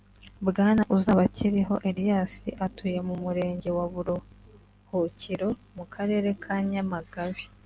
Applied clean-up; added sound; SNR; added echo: none; none; none; none.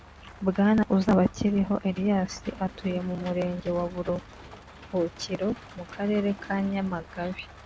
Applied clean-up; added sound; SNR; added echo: none; Engine / Mechanisms + Rain; 20 dB; none.